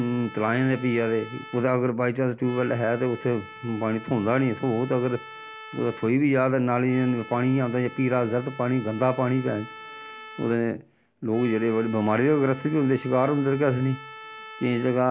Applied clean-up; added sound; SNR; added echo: none; Trumpet; 18 dB; none.